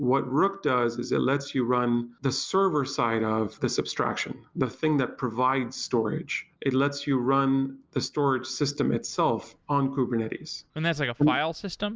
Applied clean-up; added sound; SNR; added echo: none; none; none; none.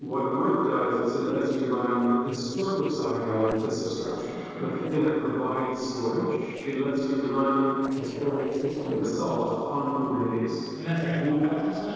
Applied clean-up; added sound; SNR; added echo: neural separator model SepFormer DNS4.